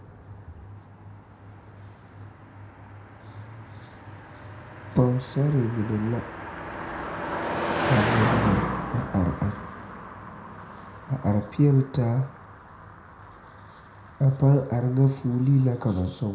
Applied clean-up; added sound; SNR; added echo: none; Car passing by; 7 dB; reverberation time 0.4 s.